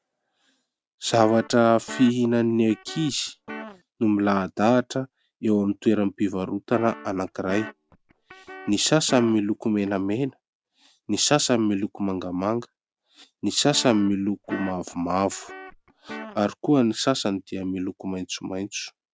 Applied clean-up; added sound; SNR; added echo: none; Guitar; 16 dB; none.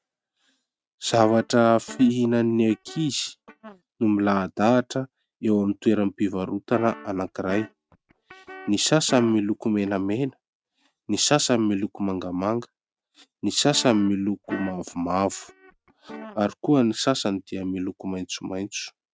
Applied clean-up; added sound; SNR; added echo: neural mask model RNNoise.